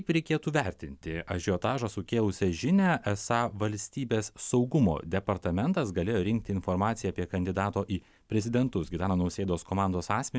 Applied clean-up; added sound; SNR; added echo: none; none; none; none.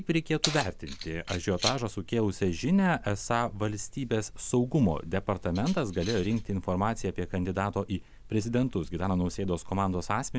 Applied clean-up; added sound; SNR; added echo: none; Keys jangling; 11 dB; none.